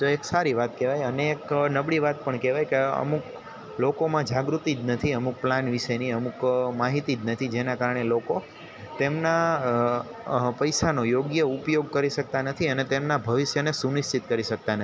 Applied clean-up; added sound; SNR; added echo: none; none; none; none.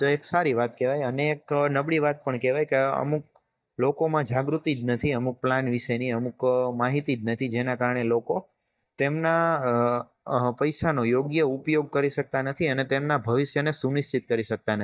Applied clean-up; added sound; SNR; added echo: neural mask model DeepFilterNet 3.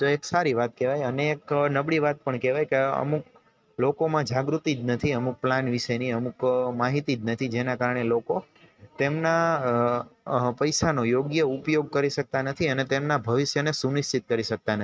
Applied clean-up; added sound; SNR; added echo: neural mask model RNNoise.